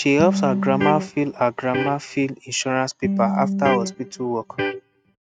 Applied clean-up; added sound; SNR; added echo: neural mask model RNNoise.